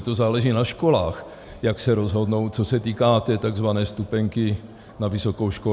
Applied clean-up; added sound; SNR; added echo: none; none; none; none.